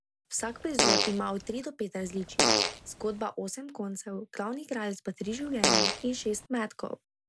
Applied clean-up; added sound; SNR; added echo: none; Fart; -5 dB; none.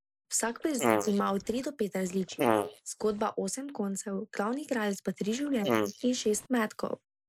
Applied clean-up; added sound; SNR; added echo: neural mask model Resemble Enhance denoiser.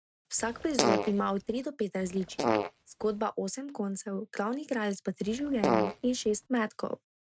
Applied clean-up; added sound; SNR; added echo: neural mask model RNNoise.